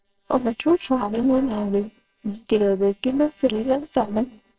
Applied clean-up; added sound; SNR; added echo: neural separator model SepFormer WHAMR!.